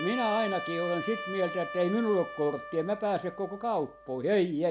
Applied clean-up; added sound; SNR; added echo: none; Trumpet; 10 dB; none.